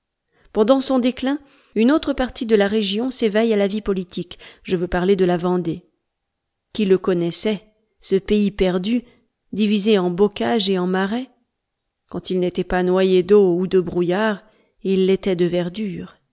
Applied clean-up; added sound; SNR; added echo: none; none; none; none.